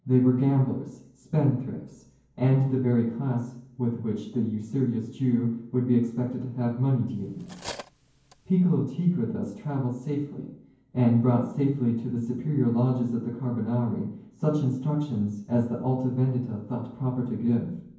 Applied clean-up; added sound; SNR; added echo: none; Cutlery, silverware; 17 dB; reverberation time 0.9 s.